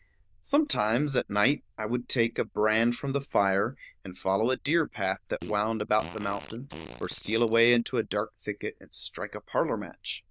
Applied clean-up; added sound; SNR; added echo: neural diffusion model UNIVERSE++.